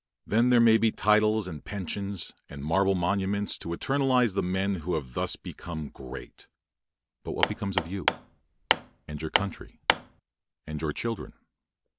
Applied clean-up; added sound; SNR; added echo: none; Hammer; 2 dB; none.